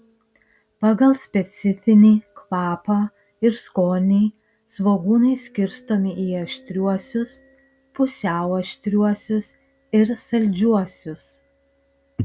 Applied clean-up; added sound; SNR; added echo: none; none; none; none.